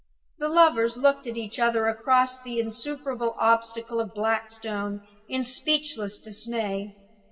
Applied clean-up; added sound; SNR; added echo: none; none; none; reverberation time 1.4 s.